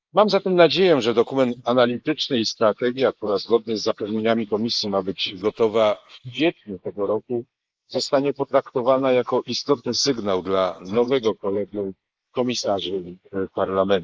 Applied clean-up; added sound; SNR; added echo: neural mask model Resemble Enhance denoiser.